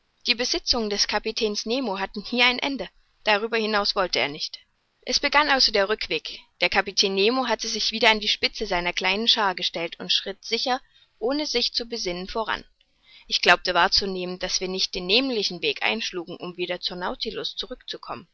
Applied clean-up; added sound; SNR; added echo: none; none; none; none.